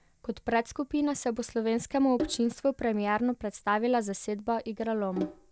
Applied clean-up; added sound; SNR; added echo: none; Sink (filling or washing); 14 dB; none.